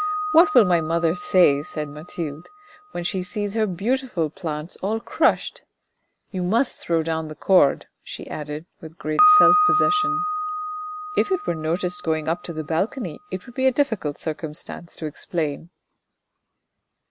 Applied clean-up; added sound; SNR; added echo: none; Piano; 4 dB; none.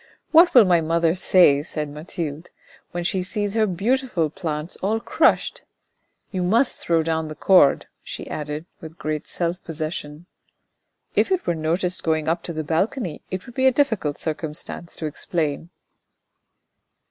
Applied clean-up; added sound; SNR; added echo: none; none; none; none.